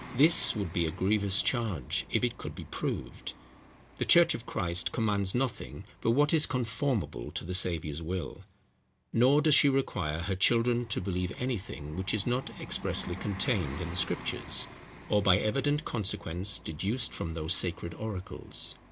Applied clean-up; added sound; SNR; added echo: none; Bus; 19 dB; none.